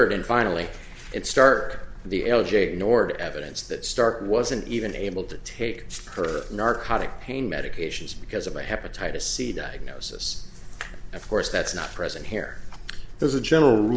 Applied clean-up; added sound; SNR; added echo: none; none; none; none.